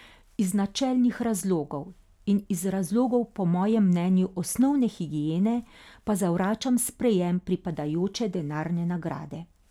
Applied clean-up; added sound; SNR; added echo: none; none; none; none.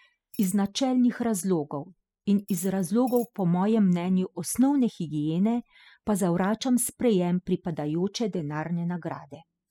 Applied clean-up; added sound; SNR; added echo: classical method spectral subtraction.